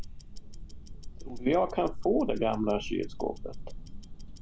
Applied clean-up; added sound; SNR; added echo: none; Tick-tock; 6 dB; none.